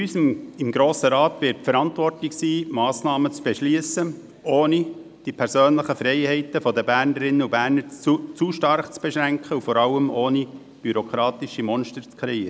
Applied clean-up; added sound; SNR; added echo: none; none; none; none.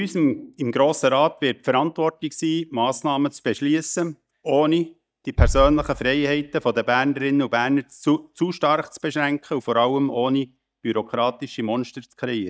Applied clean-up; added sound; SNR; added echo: neural mask model DeepFilterNet 3.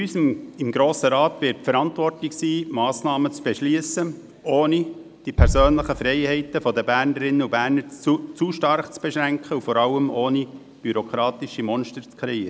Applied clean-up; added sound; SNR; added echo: none; Bass drum; 10 dB; none.